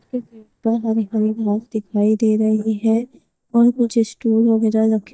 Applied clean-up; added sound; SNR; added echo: neural mask model DeepFilterNet 3.